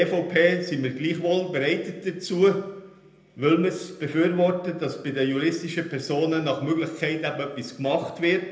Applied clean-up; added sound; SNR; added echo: none; none; none; reverberation time 0.8 s.